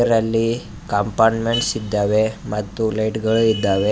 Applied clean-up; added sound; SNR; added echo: none; Cowbell; 17 dB; none.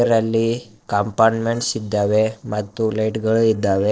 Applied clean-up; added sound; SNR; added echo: neural separator model SepFormer DNS4.